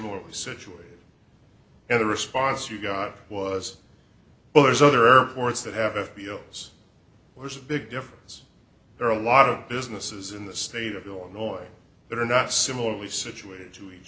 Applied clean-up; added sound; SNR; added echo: none; none; none; none.